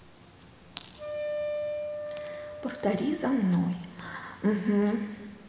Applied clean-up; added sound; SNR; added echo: none; Wind instrument, woodwind instrument; 6 dB; reverberation time 2.0 s.